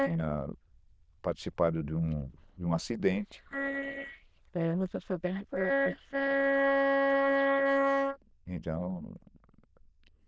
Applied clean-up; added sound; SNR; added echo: neural diffusion model UNIVERSE++.